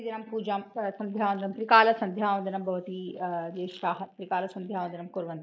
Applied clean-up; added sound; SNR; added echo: neural mask model Resemble Enhance denoiser.